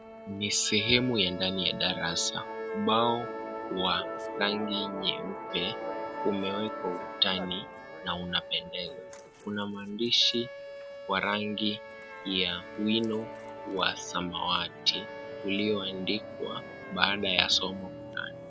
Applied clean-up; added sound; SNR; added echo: none; Wind instrument, woodwind instrument + Musical instrument; 9 dB; none.